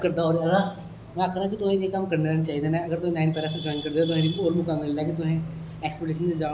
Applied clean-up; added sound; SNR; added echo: none; none; none; none.